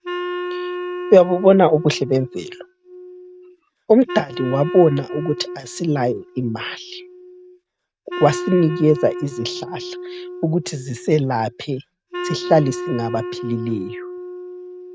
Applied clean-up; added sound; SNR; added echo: neural mask model RNNoise.